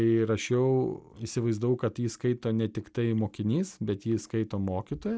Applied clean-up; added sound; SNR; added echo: none; none; none; none.